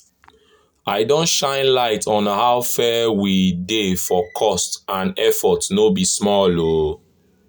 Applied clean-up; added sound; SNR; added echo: none; none; none; none.